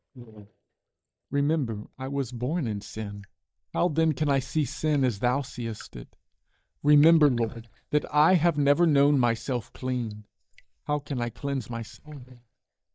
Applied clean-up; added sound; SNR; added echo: neural mask model DeepFilterNet 3.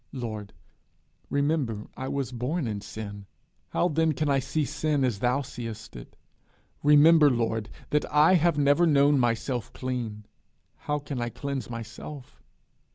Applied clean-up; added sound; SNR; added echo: none; none; none; none.